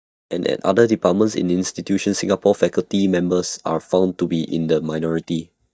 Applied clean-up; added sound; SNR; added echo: neural mask model DeepFilterNet 3.